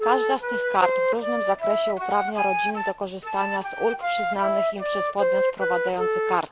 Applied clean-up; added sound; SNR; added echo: none; Wind instrument, woodwind instrument; -2 dB; none.